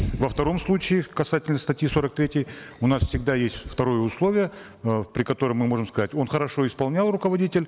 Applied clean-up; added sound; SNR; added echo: none; none; none; none.